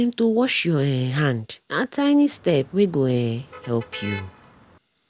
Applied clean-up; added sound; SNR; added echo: none; Motor vehicle (road); 19 dB; none.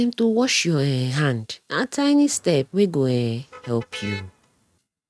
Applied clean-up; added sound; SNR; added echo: neural mask model RNNoise.